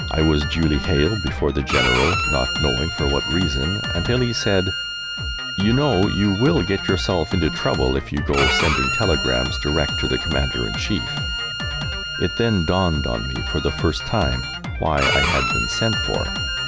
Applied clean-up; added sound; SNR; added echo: none; Bowed string instrument + Drum kit; 3 dB; none.